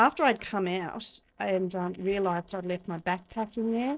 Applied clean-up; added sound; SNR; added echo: neural separator model SepFormer DNS4.